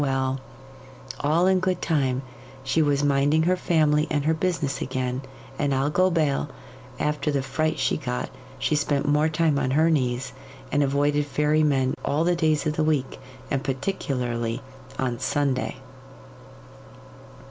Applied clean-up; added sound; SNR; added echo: none; none; none; none.